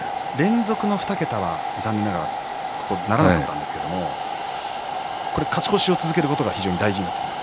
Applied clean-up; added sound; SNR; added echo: none; Domestic sounds, home sounds; 4 dB; none.